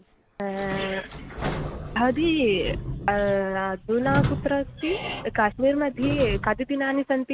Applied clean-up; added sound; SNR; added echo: none; Squeak / Sliding door; 7 dB; none.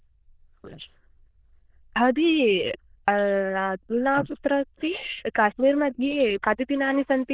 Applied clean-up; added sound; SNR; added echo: neural diffusion model UNIVERSE++.